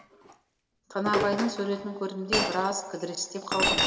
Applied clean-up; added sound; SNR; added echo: none; Chink, clink; 0 dB; reverberation time 2.8 s.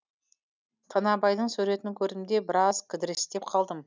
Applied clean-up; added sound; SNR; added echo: none; none; none; none.